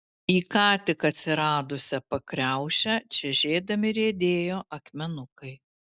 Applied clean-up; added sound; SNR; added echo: none; none; none; none.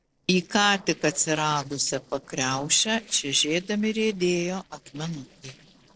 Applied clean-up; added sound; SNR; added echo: neural separator model SepFormer DNS4.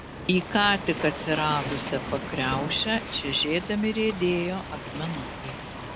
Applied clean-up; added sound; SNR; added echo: none; Waves, surf; 9 dB; none.